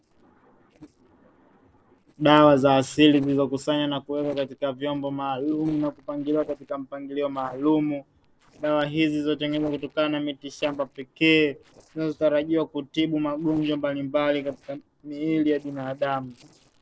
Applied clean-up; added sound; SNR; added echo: neural separator model SepFormer DNS4.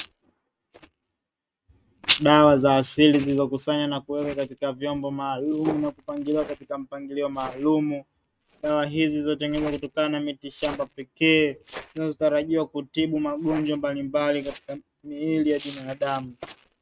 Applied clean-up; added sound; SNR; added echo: neural mask model RNNoise.